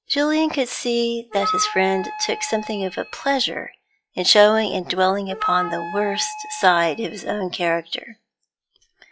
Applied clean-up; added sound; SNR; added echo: classical method log-MMSE.